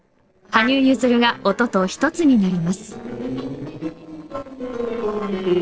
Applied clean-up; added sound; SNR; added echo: neural separator model SepFormer DNS4.